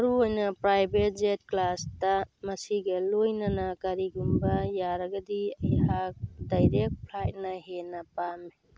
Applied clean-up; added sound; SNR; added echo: none; none; none; none.